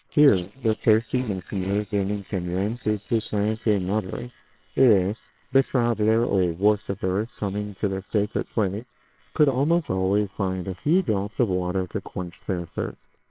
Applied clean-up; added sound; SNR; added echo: neural separator model SepFormer WHAMR!.